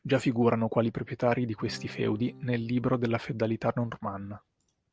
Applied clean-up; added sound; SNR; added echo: none; Acoustic guitar / Strum; 19 dB; none.